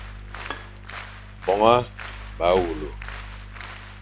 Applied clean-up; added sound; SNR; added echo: none; Bowed string instrument + Applause; 15 dB; none.